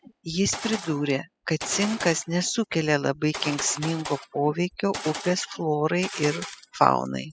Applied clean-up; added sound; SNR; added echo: classical method spectral subtraction.